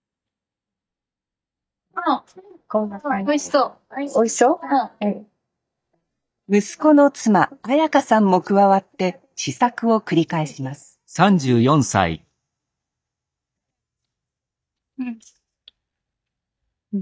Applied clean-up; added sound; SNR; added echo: neural mask model DeepFilterNet 3.